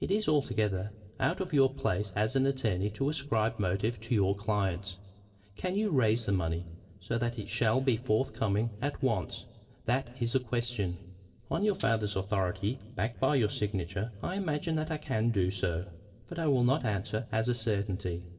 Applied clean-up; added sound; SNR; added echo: neural separator model SepFormer DNS4.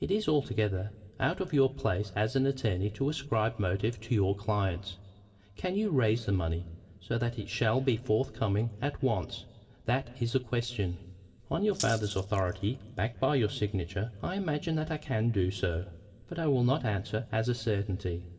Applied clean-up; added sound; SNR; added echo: none; Rattle (instrument); 13 dB; reverberation time 1.4 s.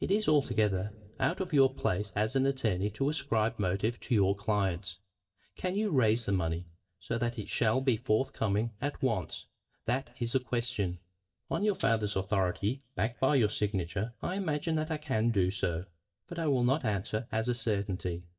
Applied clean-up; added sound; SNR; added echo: neural mask model DeepFilterNet 3.